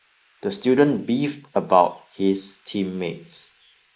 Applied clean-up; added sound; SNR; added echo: neural mask model Resemble Enhance denoiser.